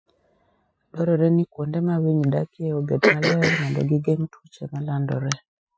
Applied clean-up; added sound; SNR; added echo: classical method Wiener filter.